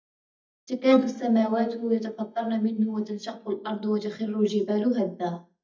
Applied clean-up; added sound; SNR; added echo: neural mask model DeepFilterNet 3.